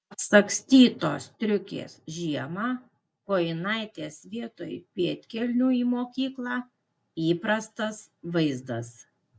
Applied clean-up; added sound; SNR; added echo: none; none; none; none.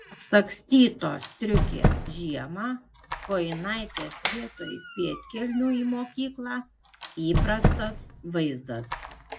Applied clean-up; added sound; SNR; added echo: none; Squeak; 2 dB; none.